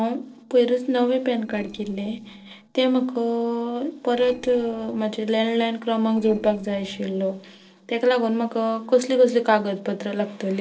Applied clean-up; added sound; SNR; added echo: neural separator model SepFormer DNS4.